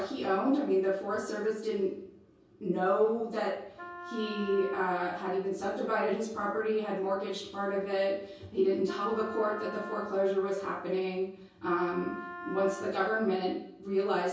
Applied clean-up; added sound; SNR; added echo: none; Wind instrument, woodwind instrument; 13 dB; reverberation time 0.6 s.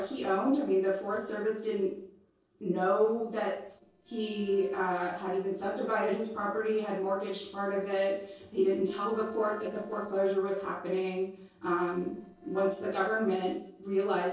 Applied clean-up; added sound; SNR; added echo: neural separator model SepFormer DNS4.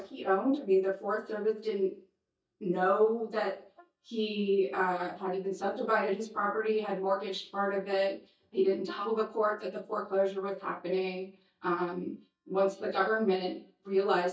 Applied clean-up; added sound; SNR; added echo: neural mask model DeepFilterNet 3.